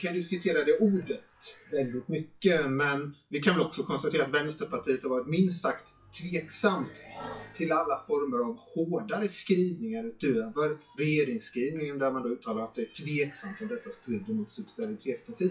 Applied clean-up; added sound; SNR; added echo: classical method WPE with log-MMSE.